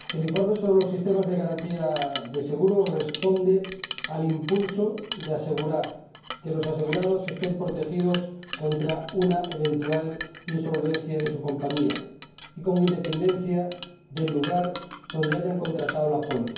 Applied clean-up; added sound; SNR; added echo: none; Chink, clink; 11 dB; reverberation time 0.9 s.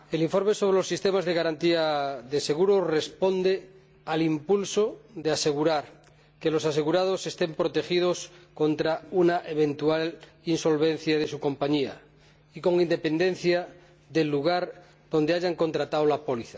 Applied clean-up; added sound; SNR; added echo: none; none; none; none.